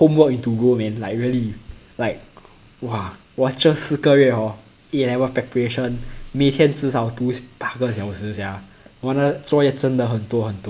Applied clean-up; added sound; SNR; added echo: none; none; none; none.